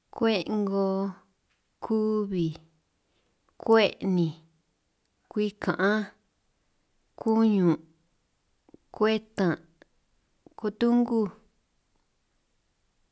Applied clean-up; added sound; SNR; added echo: none; none; none; none.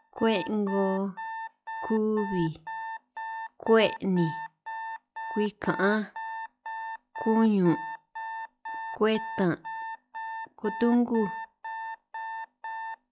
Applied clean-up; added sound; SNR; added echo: classical method log-MMSE.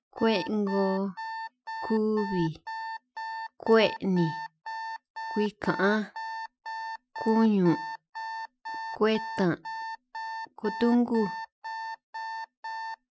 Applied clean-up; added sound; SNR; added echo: classical method Wiener filter.